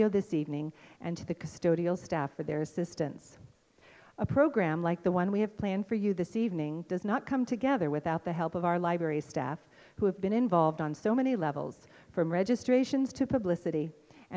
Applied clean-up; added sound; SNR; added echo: none; none; none; none.